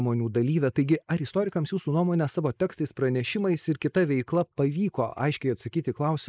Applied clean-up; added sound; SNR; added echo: neural mask model Resemble Enhance denoiser.